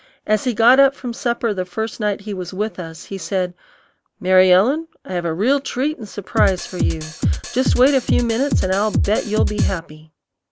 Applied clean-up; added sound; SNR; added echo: none; Drum kit; 0 dB; none.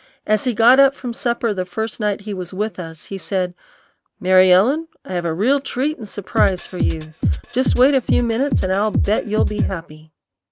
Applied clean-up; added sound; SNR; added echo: neural mask model RNNoise.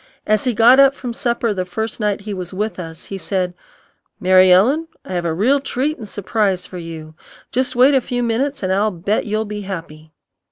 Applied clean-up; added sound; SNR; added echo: none; none; none; none.